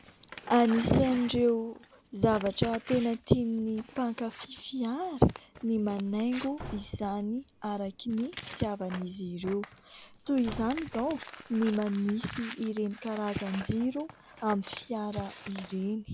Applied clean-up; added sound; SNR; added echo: none; Slam / Wood + Crumpling, crinkling / Tearing; 16 dB; none.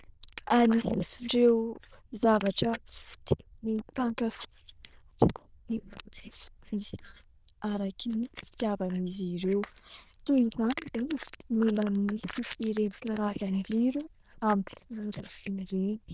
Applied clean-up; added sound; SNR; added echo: neural diffusion model UNIVERSE++.